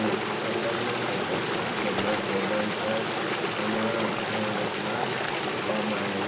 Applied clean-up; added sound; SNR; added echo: none; Stream; -4 dB; reverberation time 2.5 s.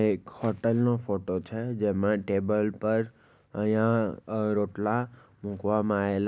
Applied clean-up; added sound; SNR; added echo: none; none; none; none.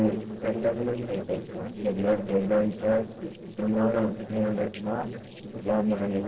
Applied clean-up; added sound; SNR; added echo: neural separator model SepFormer DNS4.